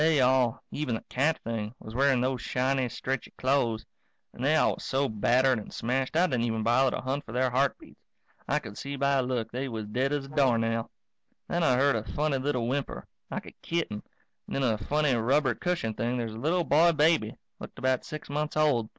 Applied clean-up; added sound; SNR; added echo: none; Brass instrument; 15 dB; none.